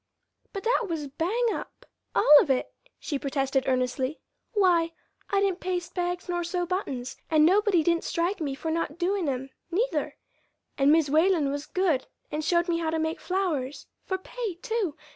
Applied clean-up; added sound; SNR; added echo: none; none; none; none.